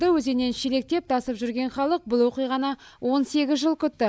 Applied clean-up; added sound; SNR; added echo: none; none; none; none.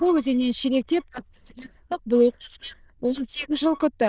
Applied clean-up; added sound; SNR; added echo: neural diffusion model UNIVERSE++.